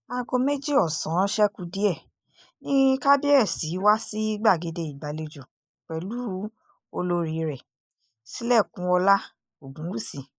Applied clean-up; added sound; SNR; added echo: neural mask model Resemble Enhance denoiser.